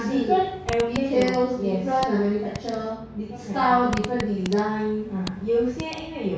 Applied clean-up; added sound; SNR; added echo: none; Fart; 14 dB; reverberation time 0.6 s.